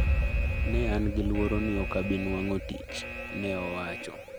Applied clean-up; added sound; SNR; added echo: none; Alarm; -1 dB; none.